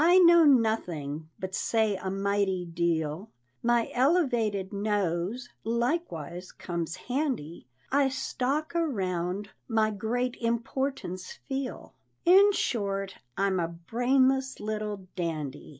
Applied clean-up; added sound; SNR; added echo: none; none; none; none.